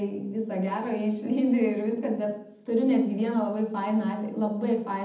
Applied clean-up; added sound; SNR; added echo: none; none; none; reverberation time 0.8 s.